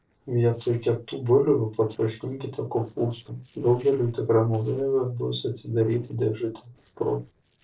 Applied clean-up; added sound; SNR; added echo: neural separator model SepFormer DNS4.